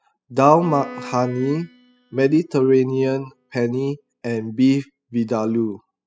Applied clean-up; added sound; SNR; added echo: classical method spectral subtraction.